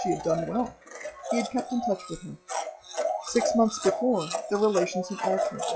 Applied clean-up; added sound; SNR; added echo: classical method log-MMSE.